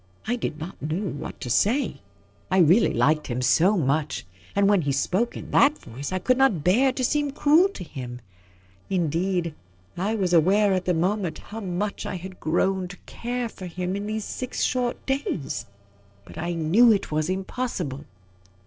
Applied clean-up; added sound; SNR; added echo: neural separator model SepFormer DNS4.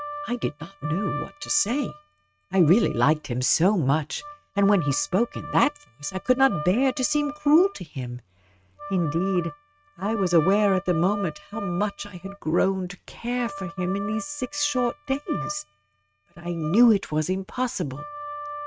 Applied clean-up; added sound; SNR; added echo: neural mask model RNNoise.